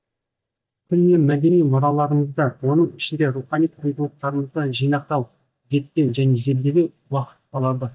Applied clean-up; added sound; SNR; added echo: neural mask model DeepFilterNet 3.